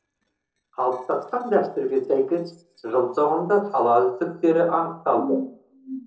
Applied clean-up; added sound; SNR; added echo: neural separator model SepFormer DNS4.